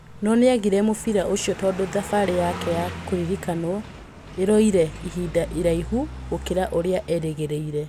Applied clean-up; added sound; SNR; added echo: none; Car passing by; 13 dB; none.